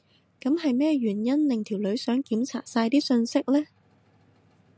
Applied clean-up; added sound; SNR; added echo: none; none; none; none.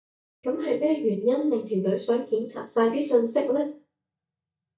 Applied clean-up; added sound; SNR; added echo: neural mask model DeepFilterNet 3.